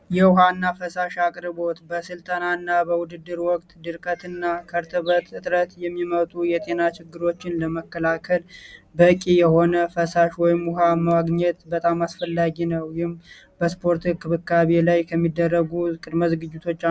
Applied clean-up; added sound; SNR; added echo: none; none; none; none.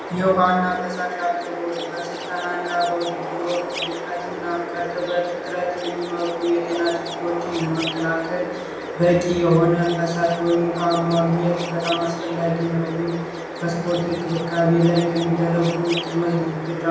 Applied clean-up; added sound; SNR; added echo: none; Chirp, tweet; 8 dB; reverberation time 0.9 s.